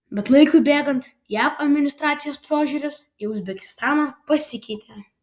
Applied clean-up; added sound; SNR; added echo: none; none; none; none.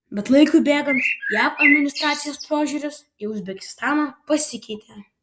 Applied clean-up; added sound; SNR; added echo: none; Bird; 1 dB; none.